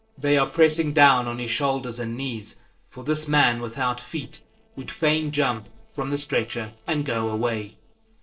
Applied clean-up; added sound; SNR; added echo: neural separator model SepFormer DNS4.